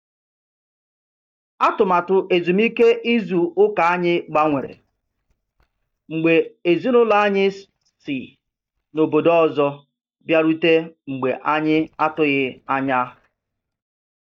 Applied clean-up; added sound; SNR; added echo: neural mask model DeepFilterNet 3.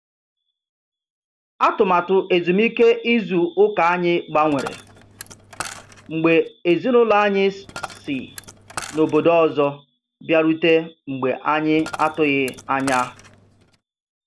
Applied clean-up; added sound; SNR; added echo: none; Coin (dropping); 16 dB; none.